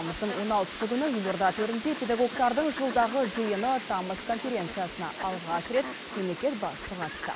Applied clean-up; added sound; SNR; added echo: none; Fowl; 9 dB; none.